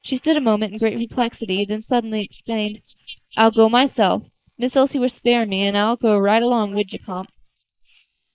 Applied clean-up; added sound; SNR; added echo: neural mask model Resemble Enhance denoiser.